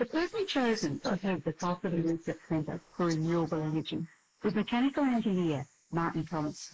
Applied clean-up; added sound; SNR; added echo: neural mask model Resemble Enhance denoiser.